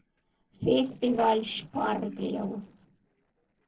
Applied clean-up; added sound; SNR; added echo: neural separator model SepFormer DNS4.